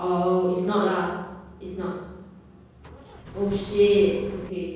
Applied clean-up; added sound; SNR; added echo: none; Engine; 14 dB; reverberation time 1.3 s.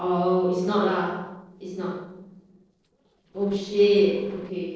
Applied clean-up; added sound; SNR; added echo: neural separator model SepFormer DNS4.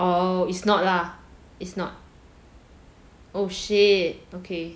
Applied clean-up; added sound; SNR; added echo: none; none; none; none.